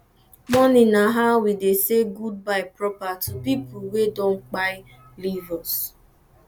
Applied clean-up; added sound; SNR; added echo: none; Bowed string instrument + Gunshot, gunfire; 19 dB; none.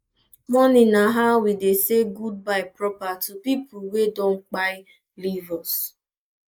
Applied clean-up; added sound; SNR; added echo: neural mask model Resemble Enhance denoiser.